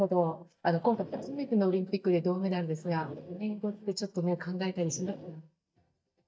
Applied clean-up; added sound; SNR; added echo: neural mask model DeepFilterNet 3.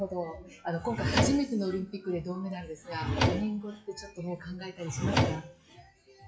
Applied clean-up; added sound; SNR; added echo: classical method WPE with log-MMSE.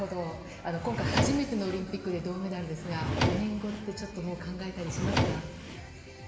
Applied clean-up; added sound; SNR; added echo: none; Drawer open or close; -1 dB; reverberation time 2.1 s.